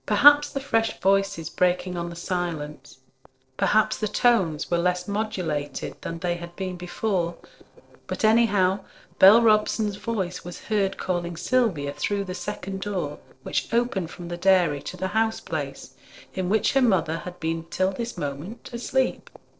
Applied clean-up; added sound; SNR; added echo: neural separator model SepFormer DNS4.